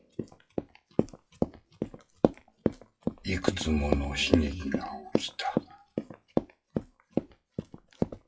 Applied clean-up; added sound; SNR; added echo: classical method WPE with log-MMSE.